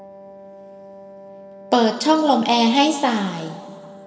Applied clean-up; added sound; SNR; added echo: none; Wind instrument, woodwind instrument; 19 dB; reverberation time 1.5 s.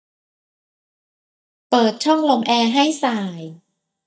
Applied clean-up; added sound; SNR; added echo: neural mask model DeepFilterNet 3.